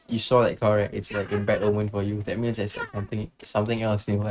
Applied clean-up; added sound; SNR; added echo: neural mask model RNNoise.